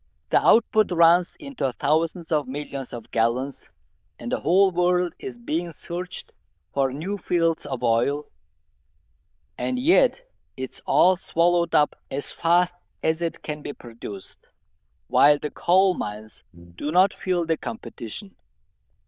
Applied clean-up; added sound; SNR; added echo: neural diffusion model UNIVERSE++.